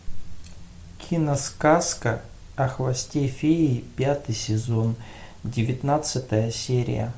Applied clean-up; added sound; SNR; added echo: none; none; none; none.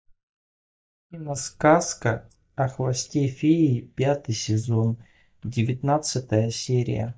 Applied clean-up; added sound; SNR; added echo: neural mask model DeepFilterNet 3.